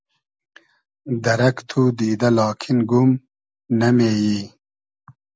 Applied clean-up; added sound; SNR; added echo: none; none; none; none.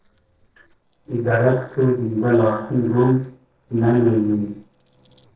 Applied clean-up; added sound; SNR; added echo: neural separator model SepFormer DNS4.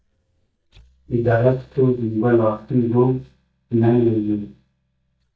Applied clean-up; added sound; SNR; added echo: neural mask model DeepFilterNet 3.